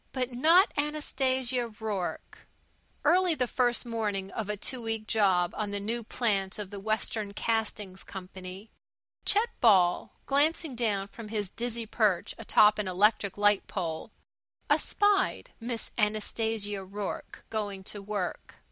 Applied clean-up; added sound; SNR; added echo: none; none; none; none.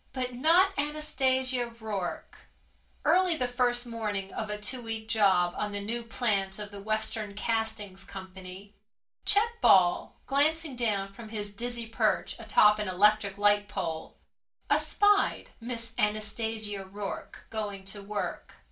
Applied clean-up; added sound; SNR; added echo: none; none; none; reverberation time 0.3 s.